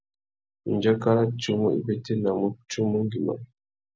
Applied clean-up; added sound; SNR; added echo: none; none; none; none.